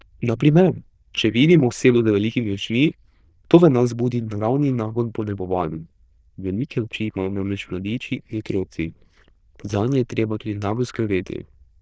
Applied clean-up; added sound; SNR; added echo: neural diffusion model UNIVERSE++.